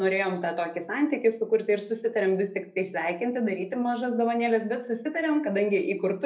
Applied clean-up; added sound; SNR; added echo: none; none; none; reverberation time 0.3 s.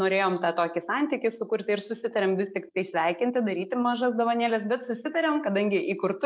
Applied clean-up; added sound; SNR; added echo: none; none; none; none.